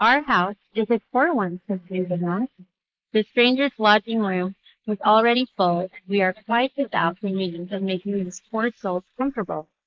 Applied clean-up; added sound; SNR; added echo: neural mask model Resemble Enhance denoiser.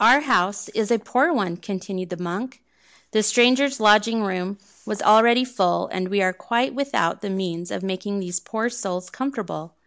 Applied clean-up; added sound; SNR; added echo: none; none; none; none.